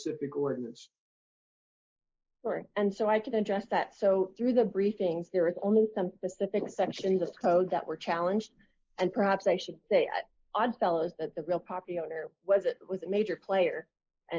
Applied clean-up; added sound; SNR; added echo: neural mask model Resemble Enhance denoiser.